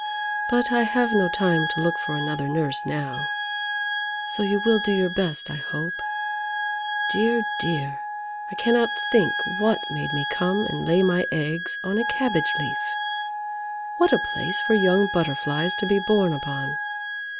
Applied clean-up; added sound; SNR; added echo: none; Wind instrument, woodwind instrument + Wind instrument, woodwind instrument; 3 dB; none.